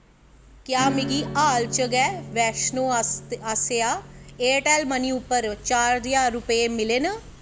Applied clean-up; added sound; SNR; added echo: none; Acoustic guitar / Strum; 13 dB; none.